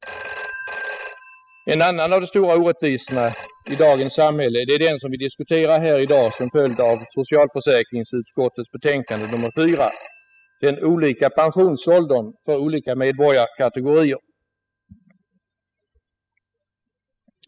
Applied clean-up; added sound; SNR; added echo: classical method spectral subtraction.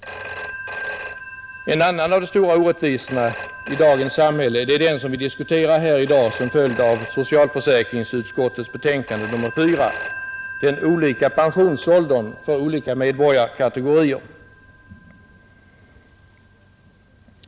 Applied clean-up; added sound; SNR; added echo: none; Telephone; 14 dB; none.